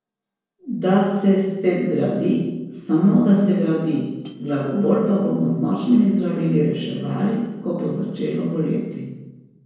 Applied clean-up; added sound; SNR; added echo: neural separator model SepFormer DNS4.